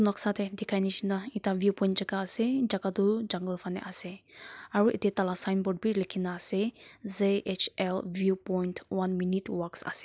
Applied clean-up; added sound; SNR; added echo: none; none; none; none.